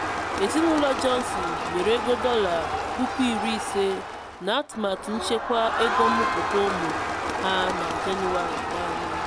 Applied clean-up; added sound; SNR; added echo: none; Crowd; 1 dB; none.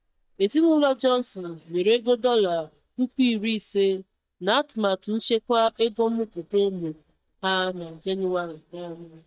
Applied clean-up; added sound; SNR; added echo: neural mask model DeepFilterNet 3.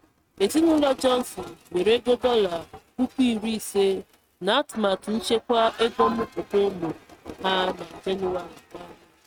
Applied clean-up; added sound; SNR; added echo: neural mask model RNNoise.